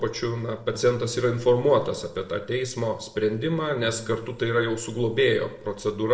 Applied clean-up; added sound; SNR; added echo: neural separator model SepFormer DNS4.